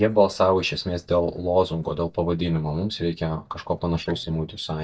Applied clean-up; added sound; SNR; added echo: neural mask model DeepFilterNet 3.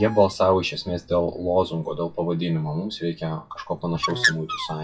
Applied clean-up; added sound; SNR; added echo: classical method WPE with log-MMSE.